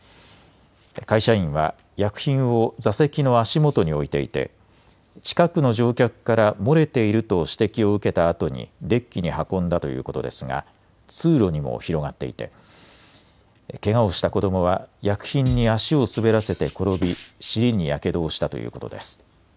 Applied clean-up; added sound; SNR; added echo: none; Drum kit; 12 dB; none.